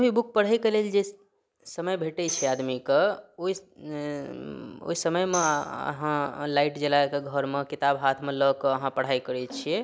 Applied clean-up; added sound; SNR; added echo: none; Tambourine; 13 dB; none.